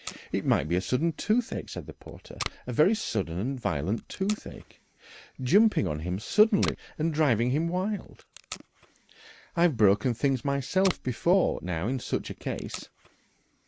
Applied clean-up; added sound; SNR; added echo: none; Packing tape, duct tape; 18 dB; none.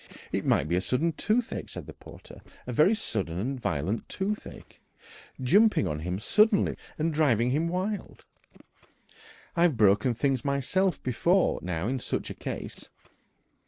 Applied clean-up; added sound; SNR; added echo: neural separator model SepFormer DNS4.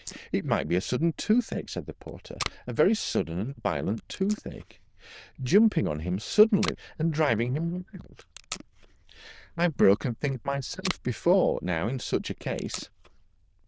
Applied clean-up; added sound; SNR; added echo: neural diffusion model UNIVERSE++.